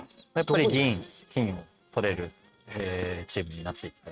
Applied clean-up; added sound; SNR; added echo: neural mask model RNNoise.